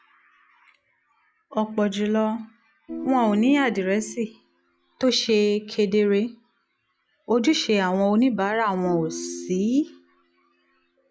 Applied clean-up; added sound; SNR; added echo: classical method log-MMSE.